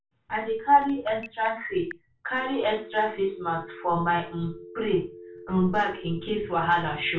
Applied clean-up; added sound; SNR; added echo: none; Telephone; 18 dB; reverberation time 0.3 s.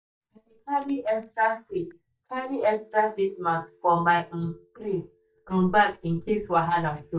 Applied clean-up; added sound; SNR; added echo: neural mask model DeepFilterNet 3.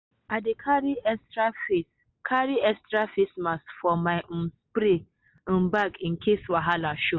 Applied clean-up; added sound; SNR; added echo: none; none; none; none.